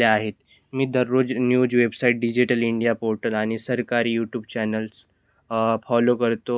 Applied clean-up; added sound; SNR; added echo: none; none; none; none.